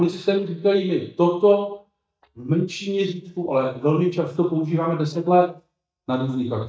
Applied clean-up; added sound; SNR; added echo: neural mask model DeepFilterNet 3.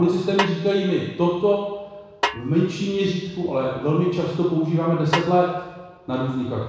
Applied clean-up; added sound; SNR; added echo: none; Snare drum; 8 dB; reverberation time 1.1 s.